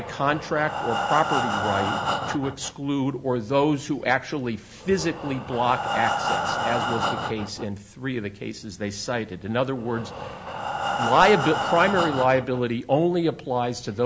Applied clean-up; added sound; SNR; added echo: none; Breathing; 5 dB; none.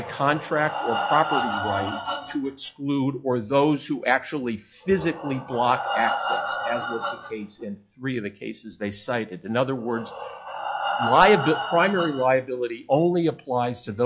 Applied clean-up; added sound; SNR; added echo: classical method log-MMSE.